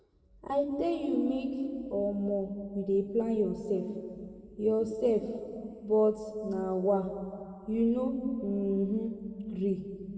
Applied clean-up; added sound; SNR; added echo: none; none; none; reverberation time 2.0 s.